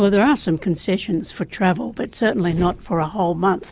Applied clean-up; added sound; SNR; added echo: none; none; none; none.